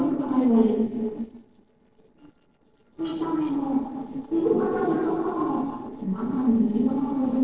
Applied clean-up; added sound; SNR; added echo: neural separator model SepFormer DNS4.